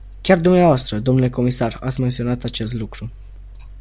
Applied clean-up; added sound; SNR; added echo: none; Mechanical fan; 18 dB; none.